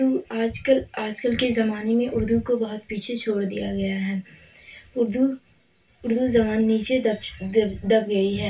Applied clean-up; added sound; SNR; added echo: none; none; none; reverberation time 0.2 s.